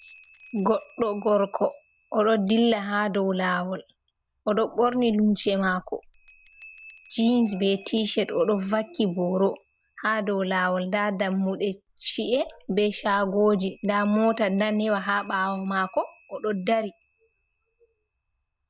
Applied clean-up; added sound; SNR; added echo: none; Bell; 19 dB; none.